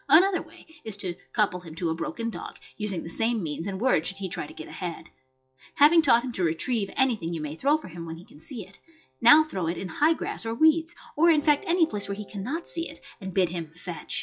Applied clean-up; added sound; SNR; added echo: classical method log-MMSE.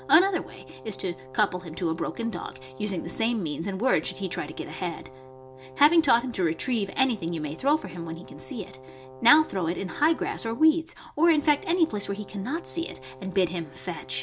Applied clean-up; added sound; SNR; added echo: none; Brass instrument; 18 dB; none.